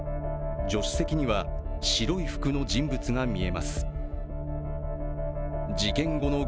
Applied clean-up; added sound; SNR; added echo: none; none; none; none.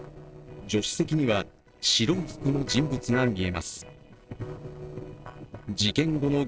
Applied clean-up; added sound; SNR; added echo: neural separator model SepFormer DNS4.